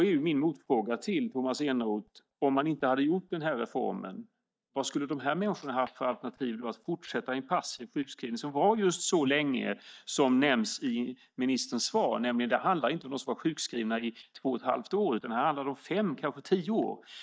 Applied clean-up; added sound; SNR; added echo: neural mask model DeepFilterNet 3.